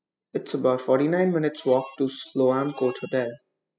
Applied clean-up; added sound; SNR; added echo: classical method spectral subtraction.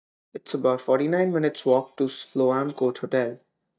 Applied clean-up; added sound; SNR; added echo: neural mask model DeepFilterNet 3.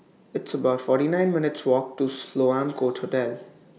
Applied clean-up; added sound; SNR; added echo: none; none; none; none.